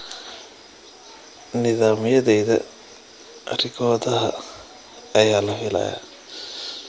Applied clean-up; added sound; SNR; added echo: none; none; none; none.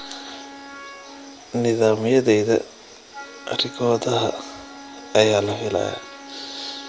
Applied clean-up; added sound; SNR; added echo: none; Wind instrument, woodwind instrument; 19 dB; none.